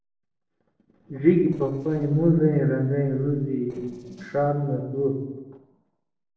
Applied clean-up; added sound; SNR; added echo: neural separator model SepFormer DNS4.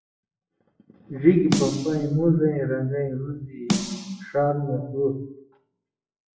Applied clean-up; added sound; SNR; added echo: classical method WPE with log-MMSE.